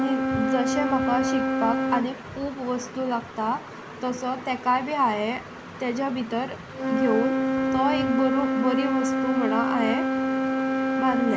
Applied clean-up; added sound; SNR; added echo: none; Wind instrument, woodwind instrument; -1 dB; none.